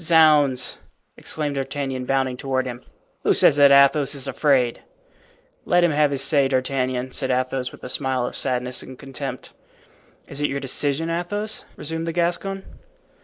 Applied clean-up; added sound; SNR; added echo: neural mask model Resemble Enhance denoiser.